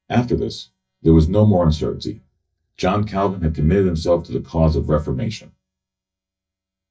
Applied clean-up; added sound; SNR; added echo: neural mask model DeepFilterNet 3.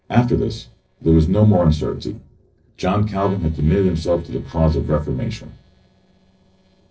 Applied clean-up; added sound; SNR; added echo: neural separator model SepFormer DNS4.